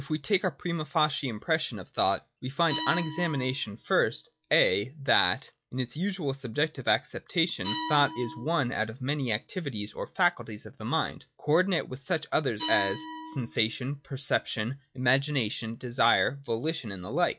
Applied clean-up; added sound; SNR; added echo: classical method log-MMSE.